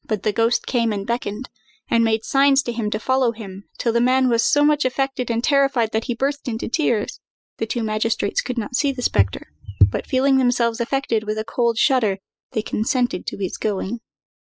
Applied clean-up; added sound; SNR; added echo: classical method spectral subtraction.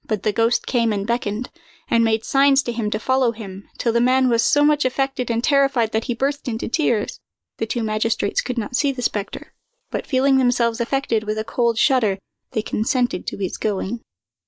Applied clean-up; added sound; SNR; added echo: neural mask model Resemble Enhance denoiser.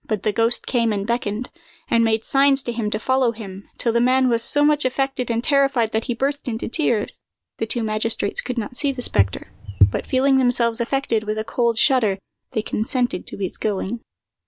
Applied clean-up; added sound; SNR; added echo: none; Walk, footsteps / Bird vocalization, bird call, bird song; 2 dB; none.